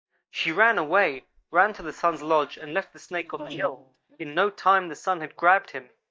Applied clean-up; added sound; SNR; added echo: neural mask model DeepFilterNet 3.